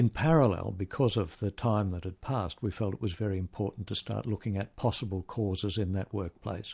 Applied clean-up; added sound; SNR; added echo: none; none; none; none.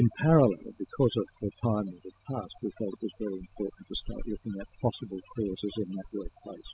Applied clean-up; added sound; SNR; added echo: classical method spectral subtraction.